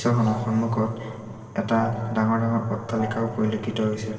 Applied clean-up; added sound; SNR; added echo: none; Gong; 14 dB; reverberation time 2.7 s.